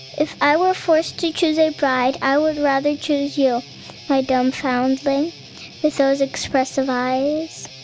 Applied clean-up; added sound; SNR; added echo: none; Guitar; 20 dB; none.